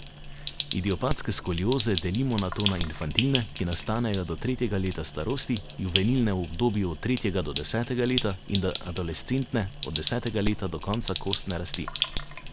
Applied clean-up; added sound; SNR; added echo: none; Sink (filling or washing); 2 dB; none.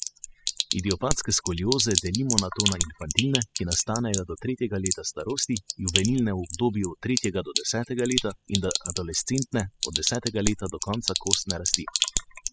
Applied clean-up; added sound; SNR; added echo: classical method spectral subtraction.